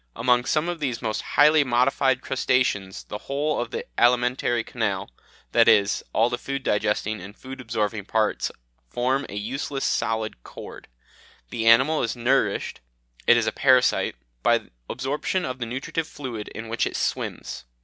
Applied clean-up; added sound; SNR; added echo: none; none; none; none.